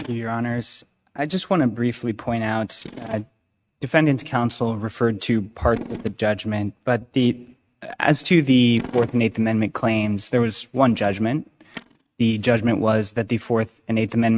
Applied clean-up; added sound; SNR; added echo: neural mask model RNNoise.